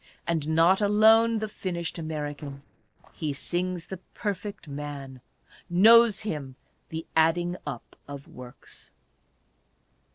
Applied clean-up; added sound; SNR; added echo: neural separator model SepFormer DNS4.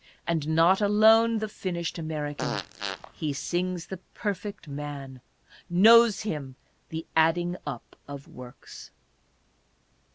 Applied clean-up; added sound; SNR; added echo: none; Fart; 9 dB; none.